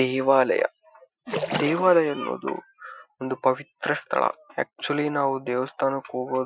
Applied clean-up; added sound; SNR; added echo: classical method Wiener filter.